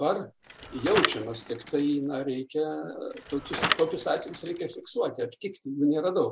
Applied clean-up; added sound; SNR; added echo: none; Bicycle; 5 dB; none.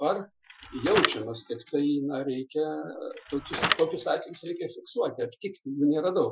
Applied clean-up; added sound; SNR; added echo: classical method Wiener filter.